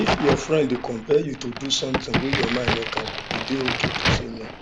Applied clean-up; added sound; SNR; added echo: none; Crack; 1 dB; none.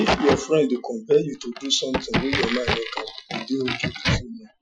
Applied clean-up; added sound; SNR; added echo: classical method Wiener filter.